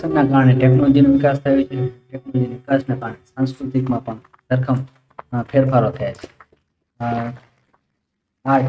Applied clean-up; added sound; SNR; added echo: neural mask model RNNoise.